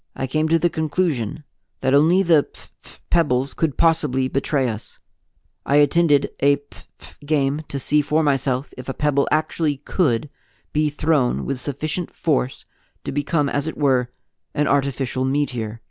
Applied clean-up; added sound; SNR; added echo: none; none; none; none.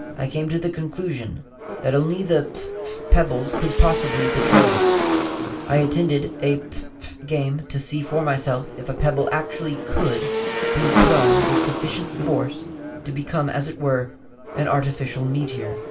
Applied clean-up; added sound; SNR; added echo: none; Motorcycle / Engine; 2 dB; reverberation time 0.2 s.